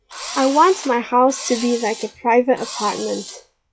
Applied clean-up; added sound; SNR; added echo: classical method log-MMSE.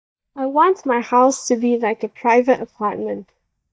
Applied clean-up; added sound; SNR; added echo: neural mask model DeepFilterNet 3.